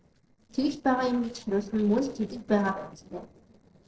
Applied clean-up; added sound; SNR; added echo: neural separator model SepFormer DNS4.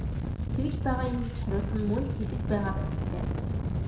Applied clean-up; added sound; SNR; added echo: none; Engine starting; -4 dB; reverberation time 0.6 s.